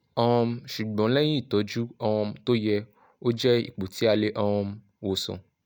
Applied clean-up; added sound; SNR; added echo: none; none; none; none.